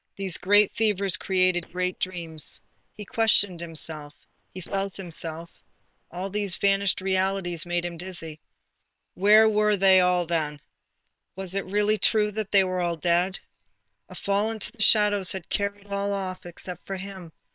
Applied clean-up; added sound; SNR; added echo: neural separator model SepFormer WHAM!.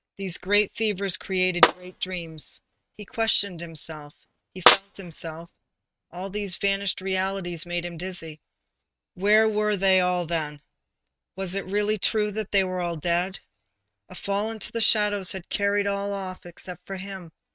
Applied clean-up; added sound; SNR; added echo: neural mask model RNNoise.